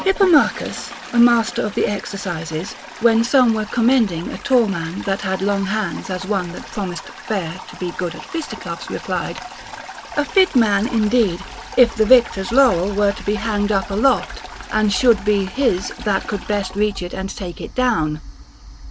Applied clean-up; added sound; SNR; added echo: none; Toilet flush; 15 dB; none.